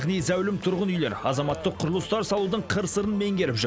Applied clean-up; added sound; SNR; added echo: none; none; none; none.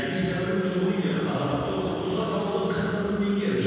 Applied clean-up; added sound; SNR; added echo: none; none; none; reverberation time 2.1 s.